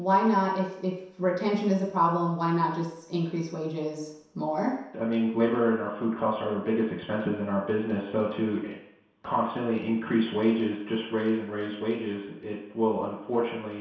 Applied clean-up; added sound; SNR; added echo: none; none; none; reverberation time 0.7 s.